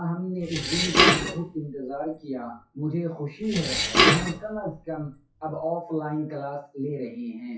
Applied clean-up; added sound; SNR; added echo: classical method WPE with log-MMSE.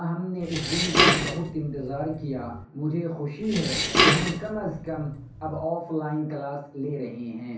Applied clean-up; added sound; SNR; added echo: none; Dishes, pots, and pans; -4 dB; reverberation time 0.6 s.